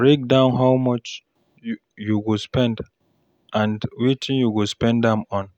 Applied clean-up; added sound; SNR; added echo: none; none; none; none.